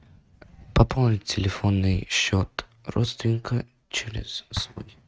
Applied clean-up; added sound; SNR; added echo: neural mask model RNNoise.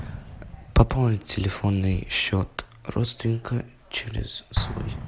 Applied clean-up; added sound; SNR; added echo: none; Explosion; 12 dB; none.